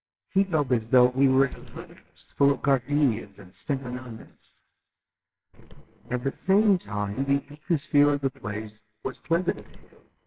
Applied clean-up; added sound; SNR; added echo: neural separator model SepFormer WHAMR!.